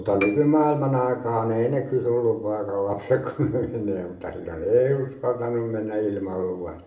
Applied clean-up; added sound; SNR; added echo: none; Piano; 15 dB; reverberation time 0.6 s.